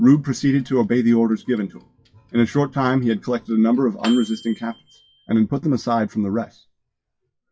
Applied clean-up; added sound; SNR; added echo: classical method WPE with log-MMSE.